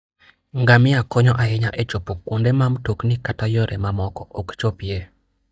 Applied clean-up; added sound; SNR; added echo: neural mask model DeepFilterNet 3.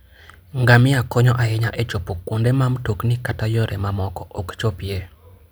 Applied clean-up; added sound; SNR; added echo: none; none; none; none.